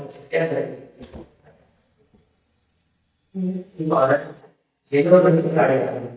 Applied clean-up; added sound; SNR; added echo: neural mask model DeepFilterNet 3.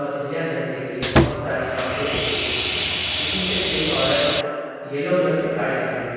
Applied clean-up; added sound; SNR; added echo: none; Sawing; -1 dB; reverberation time 2.2 s.